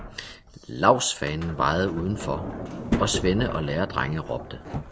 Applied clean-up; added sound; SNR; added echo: none; Sliding door; 7 dB; none.